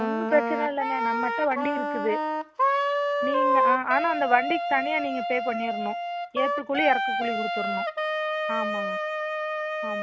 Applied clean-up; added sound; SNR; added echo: none; Wind instrument, woodwind instrument; -2 dB; none.